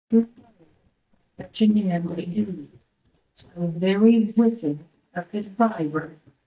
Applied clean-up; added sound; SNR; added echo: neural mask model DeepFilterNet 3.